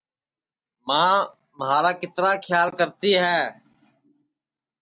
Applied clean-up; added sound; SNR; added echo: none; none; none; none.